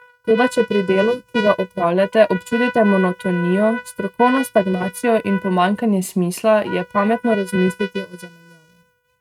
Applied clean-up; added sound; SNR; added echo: neural mask model RNNoise.